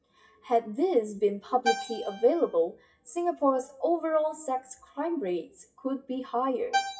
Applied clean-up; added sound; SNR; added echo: classical method WPE with log-MMSE.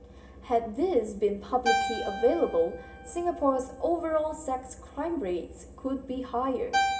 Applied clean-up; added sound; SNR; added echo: none; Keyboard (musical); 6 dB; reverberation time 2.2 s.